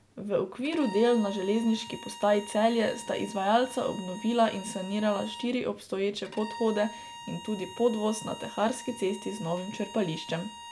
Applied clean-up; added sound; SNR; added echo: none; Bowed string instrument; 15 dB; none.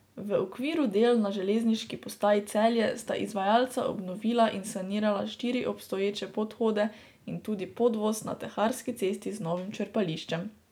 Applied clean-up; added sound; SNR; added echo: none; none; none; none.